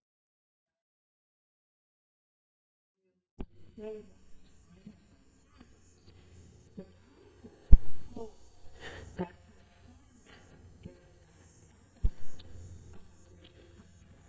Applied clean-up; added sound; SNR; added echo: neural mask model DeepFilterNet 3.